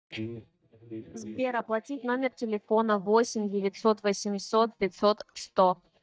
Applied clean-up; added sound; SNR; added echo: neural mask model DeepFilterNet 3.